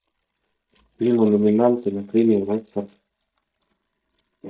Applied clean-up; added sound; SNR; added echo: neural mask model DeepFilterNet 3.